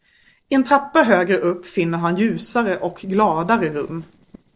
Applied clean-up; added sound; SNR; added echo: neural separator model SepFormer DNS4.